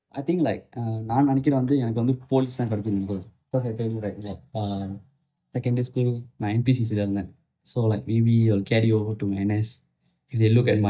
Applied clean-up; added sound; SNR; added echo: neural mask model DeepFilterNet 3.